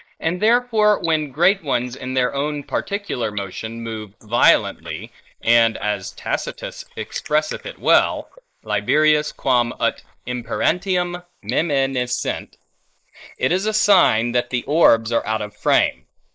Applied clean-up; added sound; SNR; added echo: neural mask model Resemble Enhance denoiser.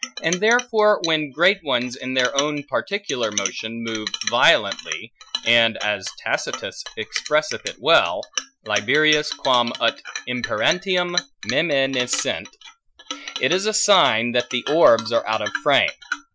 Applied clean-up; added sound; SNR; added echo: classical method Wiener filter.